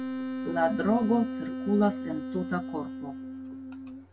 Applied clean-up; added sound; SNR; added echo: none; Wind instrument, woodwind instrument; 5 dB; none.